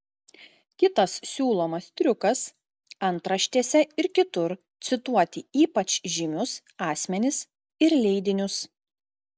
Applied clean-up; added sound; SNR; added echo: none; none; none; none.